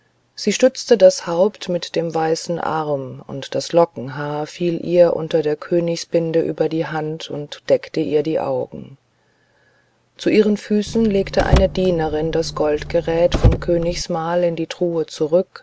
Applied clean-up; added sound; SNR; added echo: none; Car; 2 dB; none.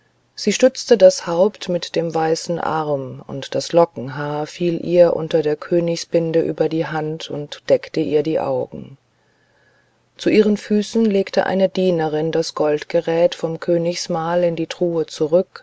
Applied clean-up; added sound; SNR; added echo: none; none; none; none.